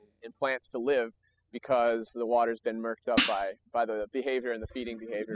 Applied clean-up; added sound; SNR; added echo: classical method spectral subtraction.